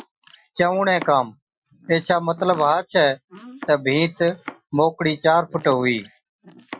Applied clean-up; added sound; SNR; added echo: classical method Wiener filter.